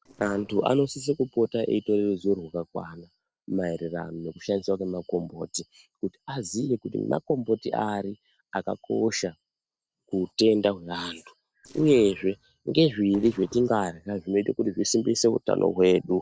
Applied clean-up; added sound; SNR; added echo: neural separator model SepFormer DNS4.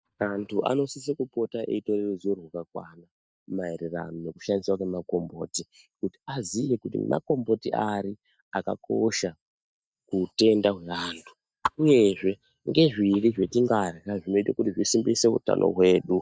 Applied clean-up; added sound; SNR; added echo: neural mask model DeepFilterNet 3.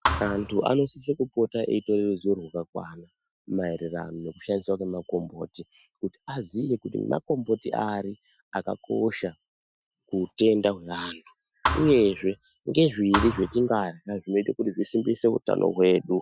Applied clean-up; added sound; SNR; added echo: classical method Wiener filter.